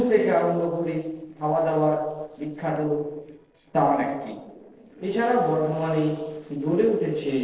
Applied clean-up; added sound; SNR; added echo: neural separator model SepFormer DNS4.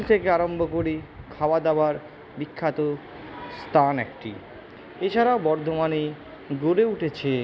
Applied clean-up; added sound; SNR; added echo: none; none; none; none.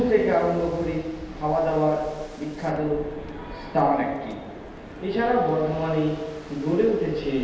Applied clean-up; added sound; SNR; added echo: none; Waves, surf; 17 dB; reverberation time 1.2 s.